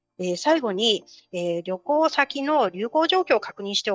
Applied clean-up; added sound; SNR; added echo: neural mask model DeepFilterNet 3.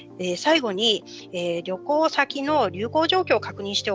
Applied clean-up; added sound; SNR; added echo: none; none; none; none.